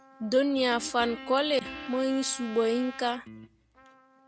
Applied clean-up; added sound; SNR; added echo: none; Trumpet + Guitar; 16 dB; none.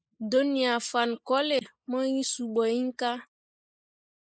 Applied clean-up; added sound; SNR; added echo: neural mask model Resemble Enhance denoiser.